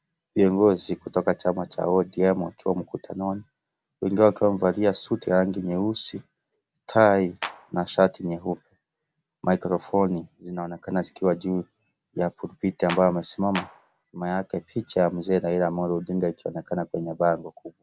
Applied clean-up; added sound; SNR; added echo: none; Clapping; 11 dB; none.